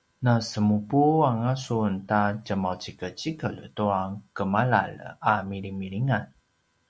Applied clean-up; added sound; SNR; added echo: none; none; none; none.